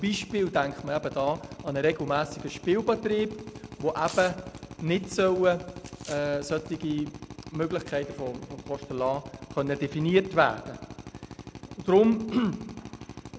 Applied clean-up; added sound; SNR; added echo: none; Tearing + Drill; 14 dB; none.